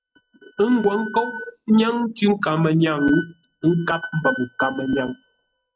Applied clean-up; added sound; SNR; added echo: neural mask model RNNoise.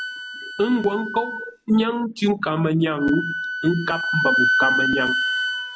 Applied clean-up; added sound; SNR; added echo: none; Wind instrument, woodwind instrument; 2 dB; none.